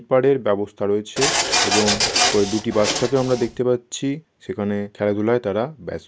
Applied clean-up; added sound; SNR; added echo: none; Printer; 0 dB; none.